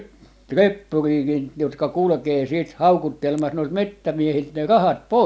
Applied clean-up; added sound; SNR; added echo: none; none; none; none.